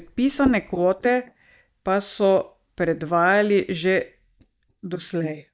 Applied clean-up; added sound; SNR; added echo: neural mask model DeepFilterNet 3.